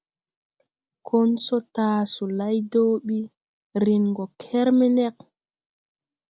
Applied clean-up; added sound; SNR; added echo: none; none; none; none.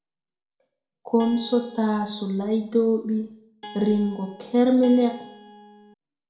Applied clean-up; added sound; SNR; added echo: none; Guitar; 19 dB; reverberation time 0.6 s.